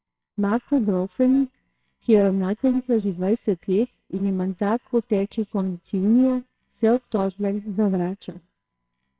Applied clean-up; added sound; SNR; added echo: neural separator model SepFormer WHAMR!.